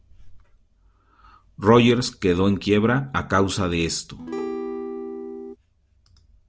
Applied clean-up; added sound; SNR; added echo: none; Acoustic guitar / Strum; 7 dB; none.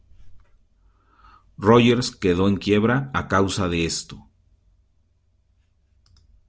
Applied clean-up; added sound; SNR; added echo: none; none; none; none.